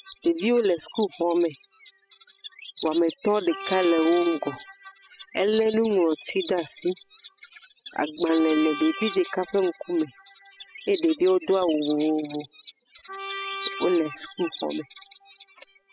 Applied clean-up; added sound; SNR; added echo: classical method spectral subtraction.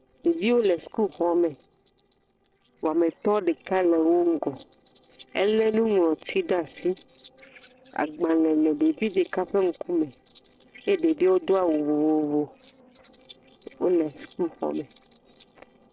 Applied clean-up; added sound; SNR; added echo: neural separator model SepFormer DNS4.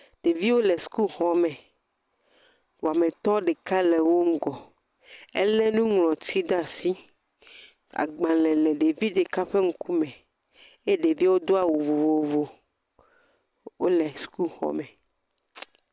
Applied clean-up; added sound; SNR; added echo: none; none; none; none.